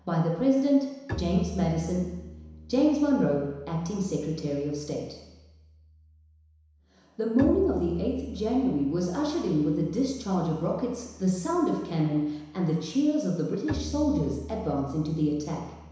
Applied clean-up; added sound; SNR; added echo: none; Bowed string instrument; 14 dB; reverberation time 1.0 s.